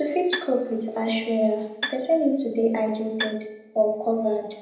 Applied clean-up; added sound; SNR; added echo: none; Bowed string instrument; 11 dB; reverberation time 0.8 s.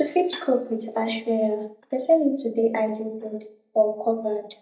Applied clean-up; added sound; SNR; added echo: neural mask model DeepFilterNet 3.